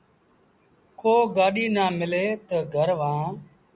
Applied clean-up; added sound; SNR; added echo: none; none; none; none.